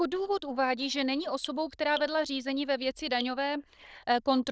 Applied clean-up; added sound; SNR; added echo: neural diffusion model UNIVERSE++.